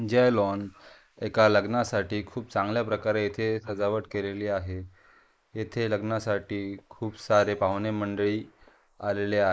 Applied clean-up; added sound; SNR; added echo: neural mask model Resemble Enhance denoiser.